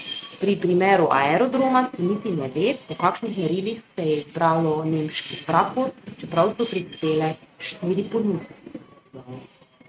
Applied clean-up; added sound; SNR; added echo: neural mask model RNNoise.